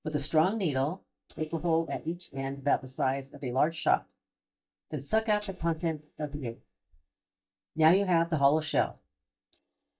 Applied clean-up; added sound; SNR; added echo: neural mask model DeepFilterNet 3.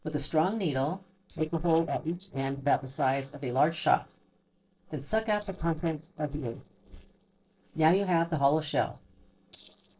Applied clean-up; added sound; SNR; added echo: neural separator model SepFormer DNS4.